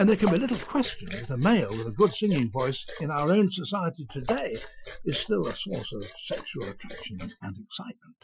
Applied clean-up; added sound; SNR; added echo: classical method Wiener filter.